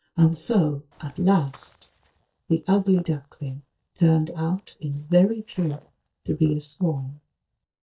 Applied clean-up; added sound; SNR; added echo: neural mask model DeepFilterNet 3.